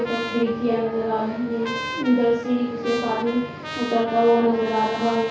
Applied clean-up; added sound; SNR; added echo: none; Trumpet; 12 dB; reverberation time 0.6 s.